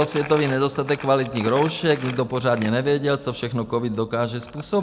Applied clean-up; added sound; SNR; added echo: none; Crumpling, crinkling; 16 dB; none.